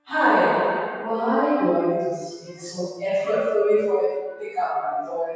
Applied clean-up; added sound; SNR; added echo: classical method WPE with log-MMSE.